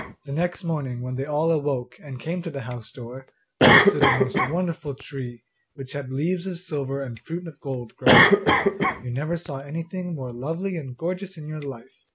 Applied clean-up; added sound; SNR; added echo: none; Cough; -2 dB; none.